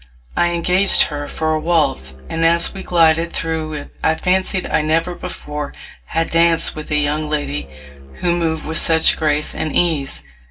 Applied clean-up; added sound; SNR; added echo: none; Musical instrument; 18 dB; reverberation time 0.2 s.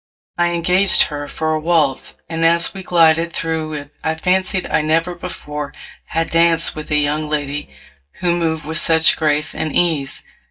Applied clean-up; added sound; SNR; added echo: neural mask model DeepFilterNet 3.